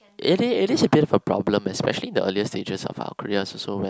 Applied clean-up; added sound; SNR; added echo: none; none; none; none.